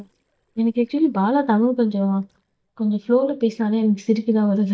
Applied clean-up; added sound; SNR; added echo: neural mask model DeepFilterNet 3.